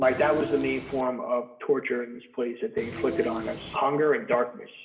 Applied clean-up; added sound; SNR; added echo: none; Train; 8 dB; reverberation time 0.7 s.